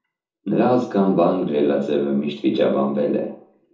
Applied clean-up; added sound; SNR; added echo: none; none; none; reverberation time 0.6 s.